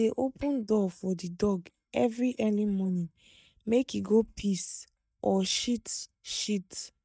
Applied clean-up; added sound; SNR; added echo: neural mask model DeepFilterNet 3.